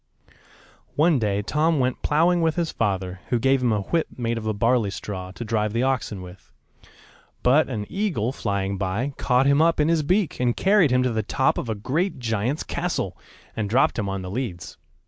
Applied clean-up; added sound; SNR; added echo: none; none; none; none.